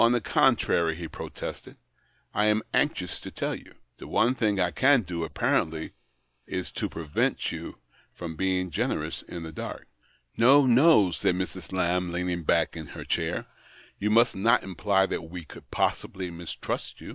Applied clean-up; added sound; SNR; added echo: neural mask model Resemble Enhance denoiser.